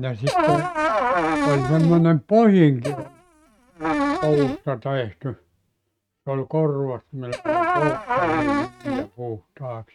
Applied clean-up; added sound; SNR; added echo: neural mask model RNNoise.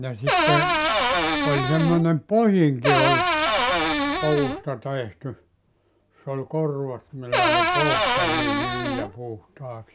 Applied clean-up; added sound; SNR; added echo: none; Cupboard open or close / Door; -5 dB; none.